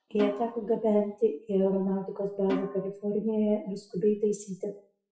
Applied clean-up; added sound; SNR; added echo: classical method WPE with log-MMSE.